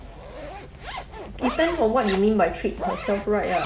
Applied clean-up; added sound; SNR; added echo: none; Zipper (clothing); 10 dB; none.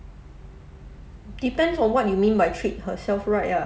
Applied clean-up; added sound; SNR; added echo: none; none; none; none.